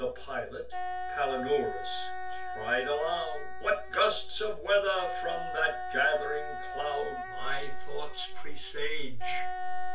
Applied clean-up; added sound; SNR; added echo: none; Wind instrument, woodwind instrument; 9 dB; reverberation time 0.2 s.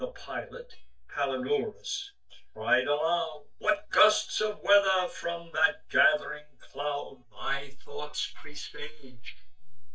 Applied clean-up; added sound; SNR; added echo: neural mask model DeepFilterNet 3.